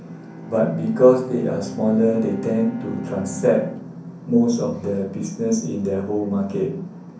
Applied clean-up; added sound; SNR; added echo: none; Bowed string instrument; 17 dB; reverberation time 0.6 s.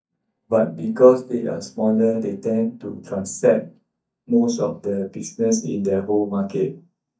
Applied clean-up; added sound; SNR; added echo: neural mask model DeepFilterNet 3.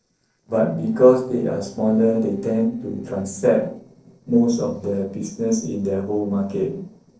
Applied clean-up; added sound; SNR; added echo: neural separator model SepFormer DNS4.